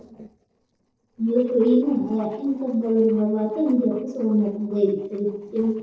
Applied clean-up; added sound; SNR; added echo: neural separator model SepFormer DNS4.